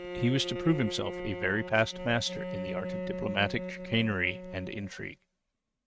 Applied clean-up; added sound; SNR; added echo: neural mask model RNNoise.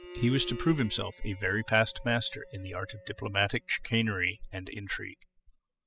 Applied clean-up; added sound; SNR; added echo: classical method spectral subtraction.